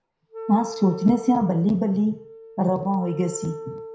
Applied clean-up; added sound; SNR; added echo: none; Wind instrument, woodwind instrument; 14 dB; reverberation time 0.5 s.